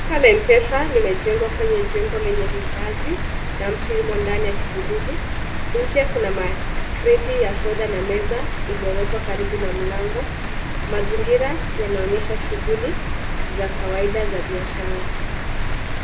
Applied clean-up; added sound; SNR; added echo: none; Rain; -1 dB; reverberation time 0.7 s.